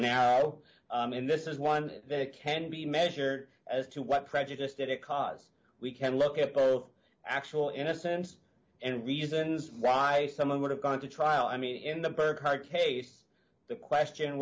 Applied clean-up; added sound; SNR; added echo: none; none; none; none.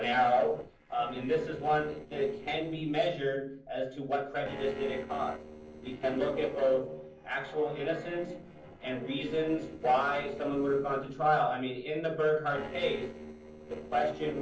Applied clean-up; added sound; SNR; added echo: neural separator model SepFormer DNS4.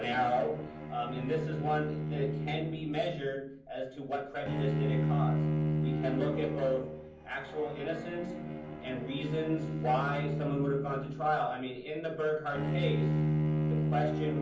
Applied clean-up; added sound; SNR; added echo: none; Bowed string instrument; -1 dB; reverberation time 0.6 s.